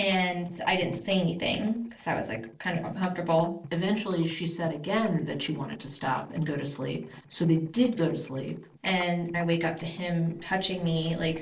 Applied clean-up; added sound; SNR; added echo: neural separator model SepFormer DNS4.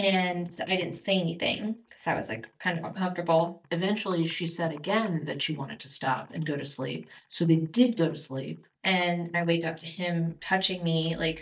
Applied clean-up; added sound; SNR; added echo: neural mask model DeepFilterNet 3.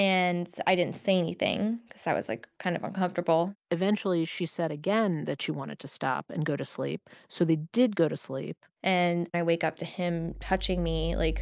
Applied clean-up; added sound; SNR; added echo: none; none; none; none.